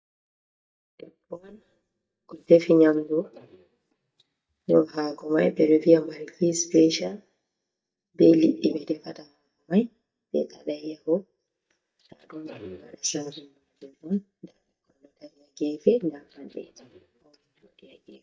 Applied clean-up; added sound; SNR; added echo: neural mask model DeepFilterNet 3.